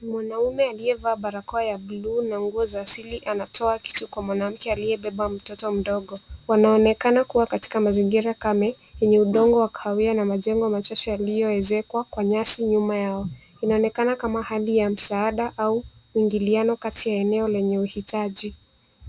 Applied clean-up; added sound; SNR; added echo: none; none; none; none.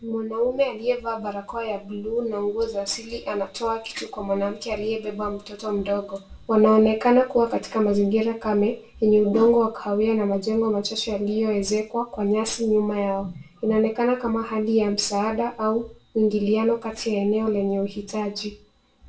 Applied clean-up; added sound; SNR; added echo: none; none; none; reverberation time 0.3 s.